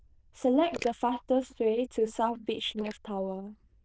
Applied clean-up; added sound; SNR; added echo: neural diffusion model UNIVERSE++.